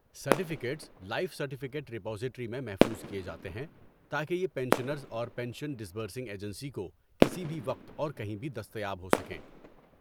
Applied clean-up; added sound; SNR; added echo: none; Fireworks; -2 dB; none.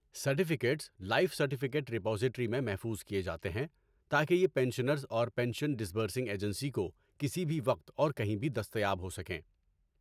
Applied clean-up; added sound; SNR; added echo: none; none; none; none.